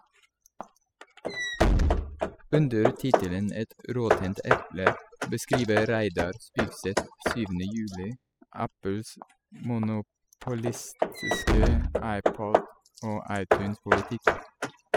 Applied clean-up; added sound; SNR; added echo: classical method spectral subtraction.